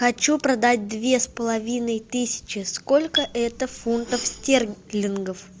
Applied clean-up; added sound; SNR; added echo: none; Marimba, xylophone; 10 dB; none.